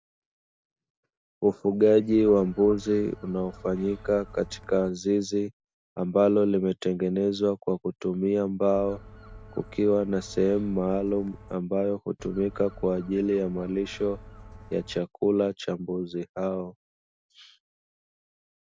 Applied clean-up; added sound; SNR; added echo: none; Gull, seagull; 19 dB; none.